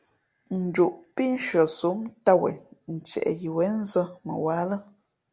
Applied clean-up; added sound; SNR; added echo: none; none; none; none.